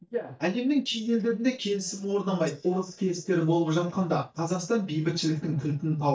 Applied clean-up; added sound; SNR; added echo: neural mask model DeepFilterNet 3.